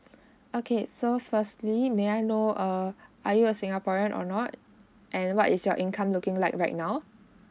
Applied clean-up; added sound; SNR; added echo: none; none; none; none.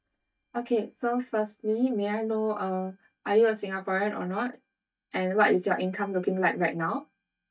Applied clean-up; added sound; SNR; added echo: neural mask model DeepFilterNet 3.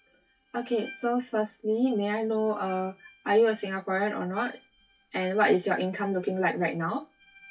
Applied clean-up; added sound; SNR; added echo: classical method WPE with log-MMSE.